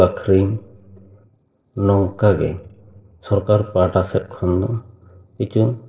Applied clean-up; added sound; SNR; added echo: neural separator model SepFormer DNS4.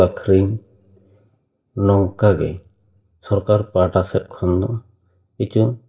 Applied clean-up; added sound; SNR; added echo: neural mask model DeepFilterNet 3.